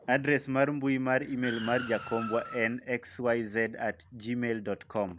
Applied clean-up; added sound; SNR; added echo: none; Car; 12 dB; none.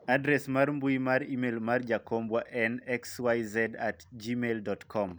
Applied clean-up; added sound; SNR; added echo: none; none; none; none.